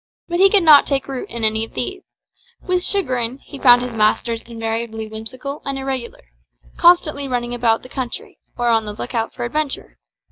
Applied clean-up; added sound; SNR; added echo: neural mask model DeepFilterNet 3.